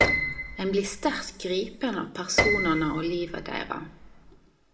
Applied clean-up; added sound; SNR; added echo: none; Piano; 1 dB; reverberation time 1.8 s.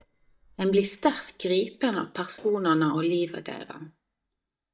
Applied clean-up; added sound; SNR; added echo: neural mask model DeepFilterNet 3.